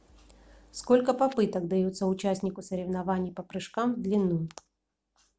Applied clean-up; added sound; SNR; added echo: none; none; none; none.